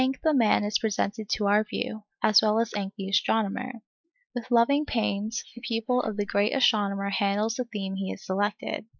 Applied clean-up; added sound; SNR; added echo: neural mask model Resemble Enhance denoiser.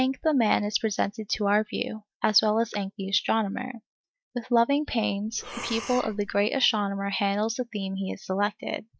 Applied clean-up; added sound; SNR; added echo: neural mask model DeepFilterNet 3.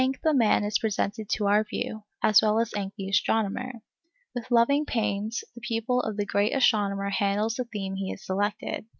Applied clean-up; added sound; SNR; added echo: none; none; none; none.